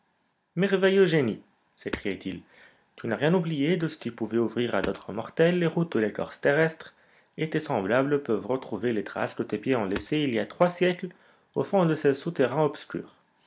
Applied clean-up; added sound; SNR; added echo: none; Hammer; 19 dB; none.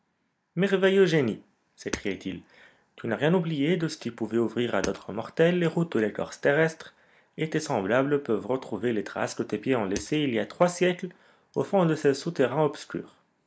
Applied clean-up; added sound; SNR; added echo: neural mask model Resemble Enhance denoiser.